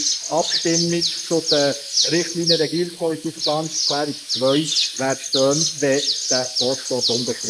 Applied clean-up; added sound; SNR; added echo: neural mask model Resemble Enhance denoiser.